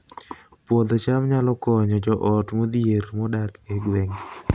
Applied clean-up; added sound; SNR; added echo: none; none; none; none.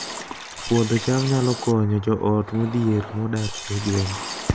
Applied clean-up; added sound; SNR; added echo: none; Liquid; 11 dB; none.